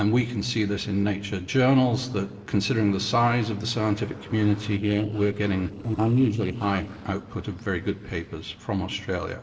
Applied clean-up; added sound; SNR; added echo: neural separator model SepFormer DNS4.